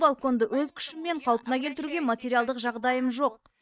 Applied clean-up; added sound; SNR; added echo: neural mask model DeepFilterNet 3.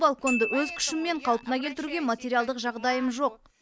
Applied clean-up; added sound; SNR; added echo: none; Glockenspiel; 12 dB; none.